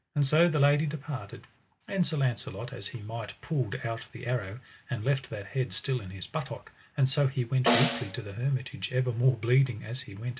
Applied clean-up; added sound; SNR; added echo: none; Snare drum; 1 dB; none.